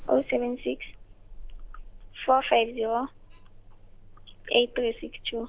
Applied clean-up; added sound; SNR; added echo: none; Alarm; 15 dB; none.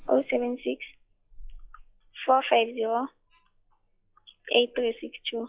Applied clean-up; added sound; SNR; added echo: classical method log-MMSE.